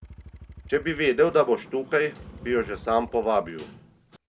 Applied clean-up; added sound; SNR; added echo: none; Sliding door + Motorcycle / Engine; 19 dB; none.